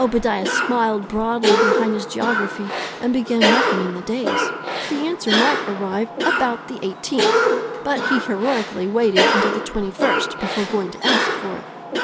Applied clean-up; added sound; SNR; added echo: none; Cough; -1 dB; none.